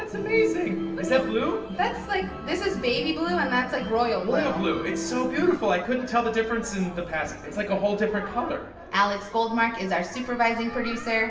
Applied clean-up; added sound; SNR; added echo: none; none; none; reverberation time 0.9 s.